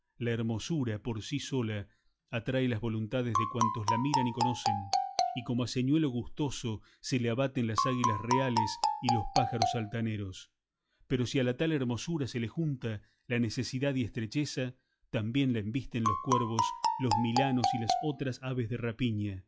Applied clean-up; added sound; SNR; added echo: classical method log-MMSE.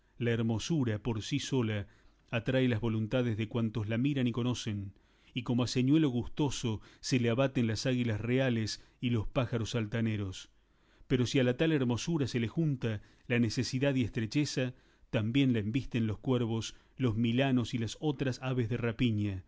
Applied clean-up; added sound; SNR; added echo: none; none; none; none.